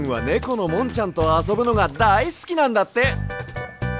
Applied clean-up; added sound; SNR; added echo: none; none; none; none.